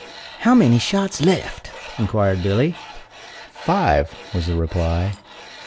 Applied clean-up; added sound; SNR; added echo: none; Tools; 18 dB; none.